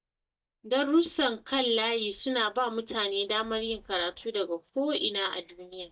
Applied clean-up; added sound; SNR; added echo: neural mask model DeepFilterNet 3.